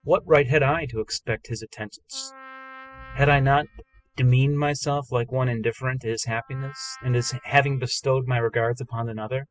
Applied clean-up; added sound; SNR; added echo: classical method spectral subtraction.